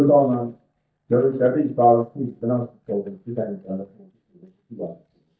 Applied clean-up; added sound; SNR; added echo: neural mask model DeepFilterNet 3.